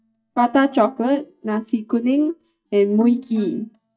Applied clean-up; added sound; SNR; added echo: neural mask model DeepFilterNet 3.